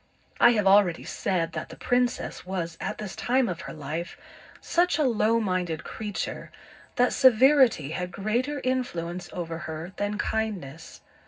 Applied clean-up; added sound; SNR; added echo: none; none; none; reverberation time 0.4 s.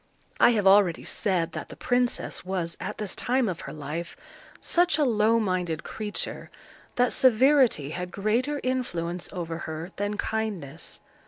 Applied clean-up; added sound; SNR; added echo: none; none; none; none.